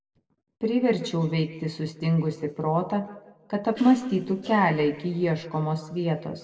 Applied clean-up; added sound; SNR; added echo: neural separator model SepFormer DNS4.